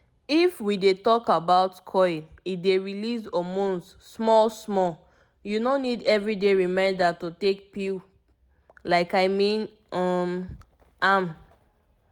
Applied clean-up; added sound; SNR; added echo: none; none; none; none.